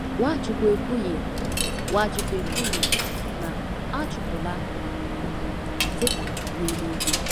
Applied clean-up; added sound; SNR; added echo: none; Coin (dropping); -3 dB; none.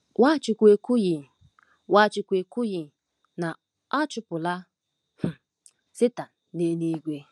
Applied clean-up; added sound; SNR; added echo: none; none; none; none.